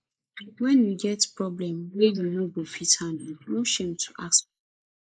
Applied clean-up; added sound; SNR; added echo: neural mask model Resemble Enhance denoiser.